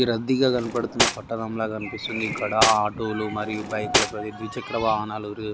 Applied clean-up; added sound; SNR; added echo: none; Cutlery, silverware; 3 dB; none.